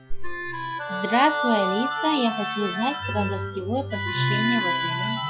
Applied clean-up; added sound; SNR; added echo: classical method log-MMSE.